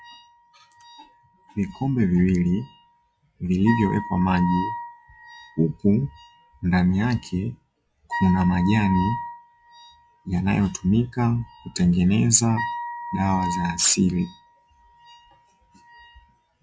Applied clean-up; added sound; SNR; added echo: classical method log-MMSE.